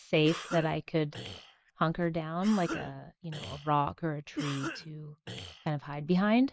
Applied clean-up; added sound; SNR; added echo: neural mask model Resemble Enhance denoiser.